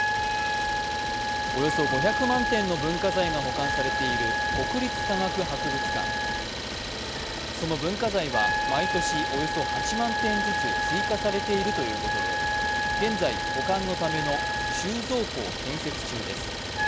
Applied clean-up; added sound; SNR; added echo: none; Idling + Wind instrument, woodwind instrument; -2 dB; none.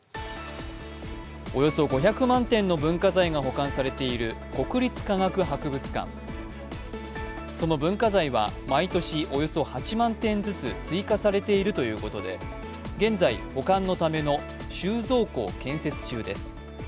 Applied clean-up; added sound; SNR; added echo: none; none; none; none.